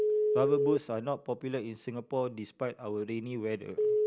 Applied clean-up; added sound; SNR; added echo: none; Telephone; -2 dB; none.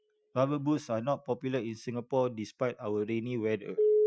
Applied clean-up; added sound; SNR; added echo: classical method Wiener filter.